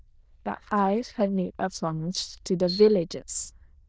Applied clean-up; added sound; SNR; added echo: neural diffusion model UNIVERSE++.